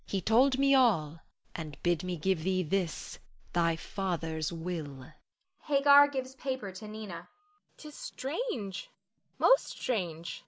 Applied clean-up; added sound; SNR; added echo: none; none; none; none.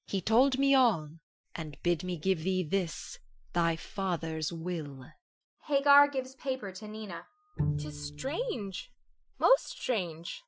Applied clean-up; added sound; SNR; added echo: classical method Wiener filter.